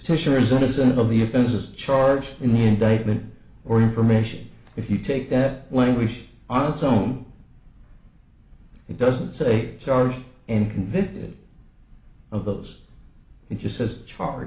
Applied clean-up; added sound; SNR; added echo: none; none; none; reverberation time 0.4 s.